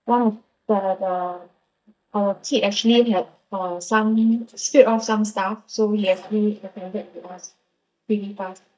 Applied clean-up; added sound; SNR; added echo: neural mask model DeepFilterNet 3.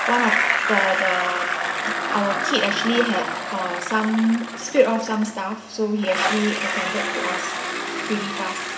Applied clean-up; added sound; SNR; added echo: none; Bicycle; 1 dB; reverberation time 1.0 s.